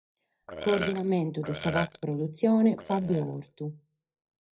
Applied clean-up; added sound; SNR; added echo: neural mask model DeepFilterNet 3.